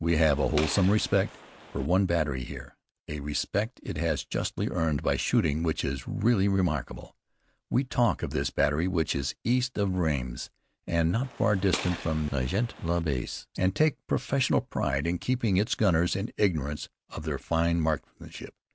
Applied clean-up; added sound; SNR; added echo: none; Gunshot, gunfire; 13 dB; none.